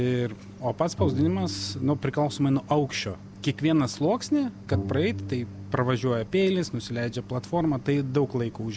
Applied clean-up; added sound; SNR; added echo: none; Bowed string instrument; 11 dB; none.